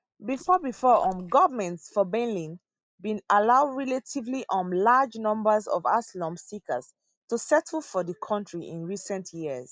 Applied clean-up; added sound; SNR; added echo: neural mask model Resemble Enhance denoiser.